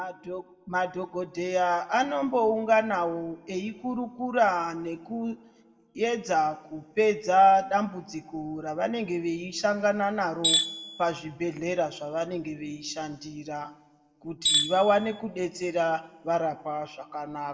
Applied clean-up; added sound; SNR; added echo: none; Tools; -1 dB; reverberation time 1.3 s.